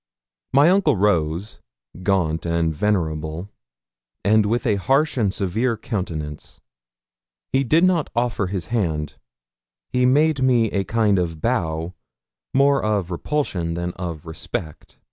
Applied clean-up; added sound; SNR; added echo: none; none; none; none.